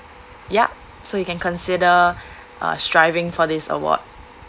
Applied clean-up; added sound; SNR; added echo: none; none; none; none.